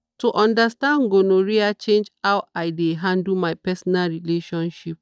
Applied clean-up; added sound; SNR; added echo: neural mask model DeepFilterNet 3.